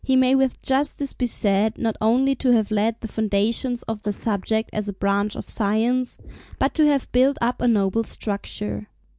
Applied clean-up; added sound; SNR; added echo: neural mask model Resemble Enhance denoiser.